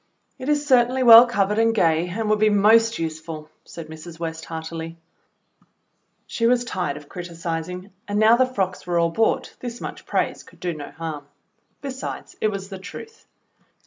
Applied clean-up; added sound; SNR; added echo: none; none; none; none.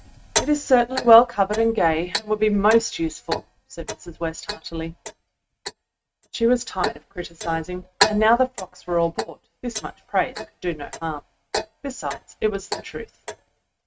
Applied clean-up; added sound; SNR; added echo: neural mask model RNNoise.